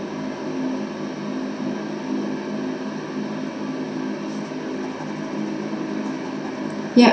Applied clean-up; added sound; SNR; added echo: none; none; none; reverberation time 0.7 s.